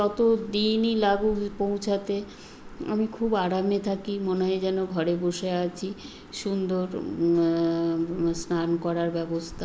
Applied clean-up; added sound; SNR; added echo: none; none; none; none.